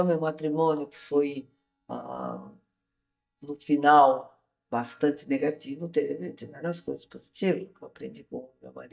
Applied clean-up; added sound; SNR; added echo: neural mask model DeepFilterNet 3.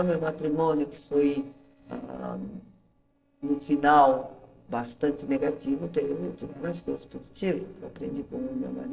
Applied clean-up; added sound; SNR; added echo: neural separator model SepFormer DNS4.